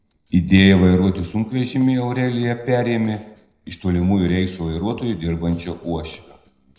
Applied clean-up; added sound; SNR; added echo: neural separator model SepFormer DNS4.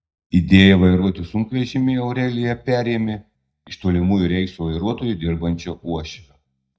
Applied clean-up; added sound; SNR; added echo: neural mask model DeepFilterNet 3.